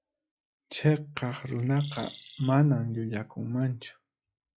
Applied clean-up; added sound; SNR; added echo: classical method log-MMSE.